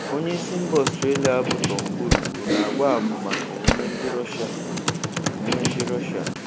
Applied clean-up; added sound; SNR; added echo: none; Tools + Computer keyboard; -1 dB; none.